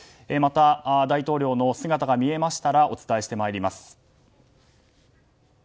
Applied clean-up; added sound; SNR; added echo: none; none; none; none.